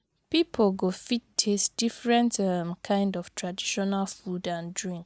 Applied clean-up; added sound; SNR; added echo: none; none; none; none.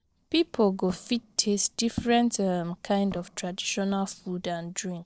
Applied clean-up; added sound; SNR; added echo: neural separator model SepFormer DNS4.